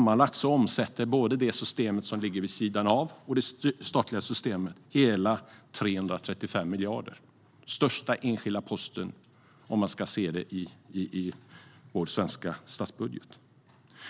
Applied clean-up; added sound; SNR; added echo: none; none; none; none.